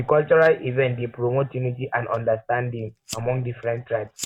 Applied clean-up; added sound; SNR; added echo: neural mask model RNNoise.